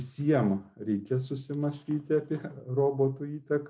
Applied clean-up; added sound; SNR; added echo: none; none; none; none.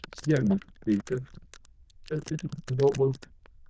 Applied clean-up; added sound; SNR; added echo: neural diffusion model UNIVERSE++.